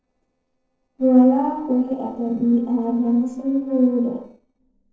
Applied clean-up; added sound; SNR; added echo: neural separator model SepFormer DNS4.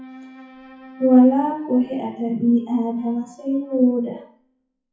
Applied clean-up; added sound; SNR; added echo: classical method WPE with log-MMSE.